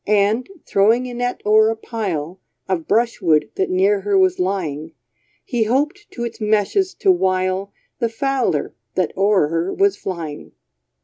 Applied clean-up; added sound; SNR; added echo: none; none; none; none.